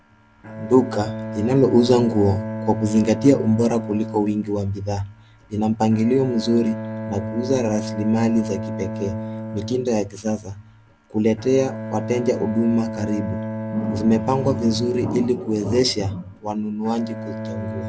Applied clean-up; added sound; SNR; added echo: none; Bowed string instrument; 8 dB; none.